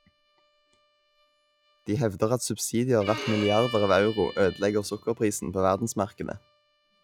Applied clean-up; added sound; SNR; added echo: classical method log-MMSE.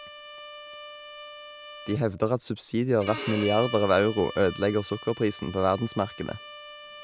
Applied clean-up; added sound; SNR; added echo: none; Bowed string instrument; 13 dB; none.